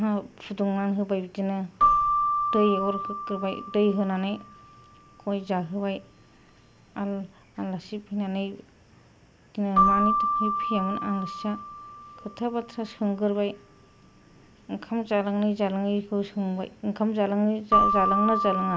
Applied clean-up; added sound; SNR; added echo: none; Keyboard (musical); 2 dB; none.